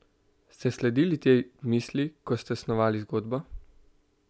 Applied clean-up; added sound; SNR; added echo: none; none; none; none.